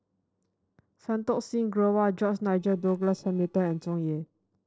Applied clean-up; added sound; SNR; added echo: neural separator model SepFormer DNS4.